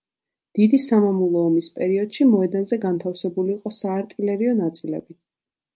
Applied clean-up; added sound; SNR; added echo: none; none; none; none.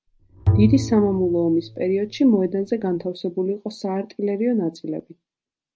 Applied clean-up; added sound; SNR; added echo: none; Bowed string instrument; 4 dB; none.